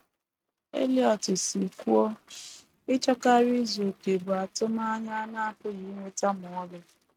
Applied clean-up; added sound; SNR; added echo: neural mask model RNNoise.